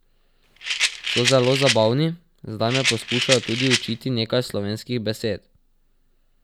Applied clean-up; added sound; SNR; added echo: none; Rattle; 1 dB; none.